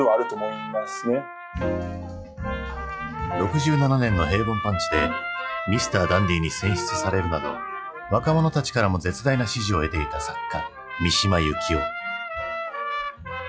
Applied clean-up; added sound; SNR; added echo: classical method log-MMSE.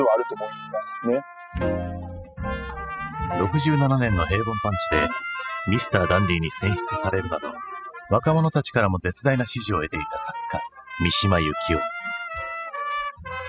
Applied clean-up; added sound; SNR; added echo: classical method spectral subtraction.